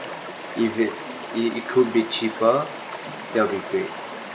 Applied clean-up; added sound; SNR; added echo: none; Stream; 10 dB; none.